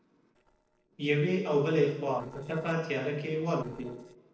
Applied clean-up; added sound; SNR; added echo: neural separator model SepFormer DNS4.